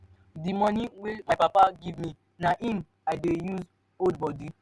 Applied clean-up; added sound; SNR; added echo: none; none; none; none.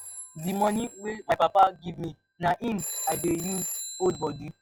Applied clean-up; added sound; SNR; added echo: classical method log-MMSE.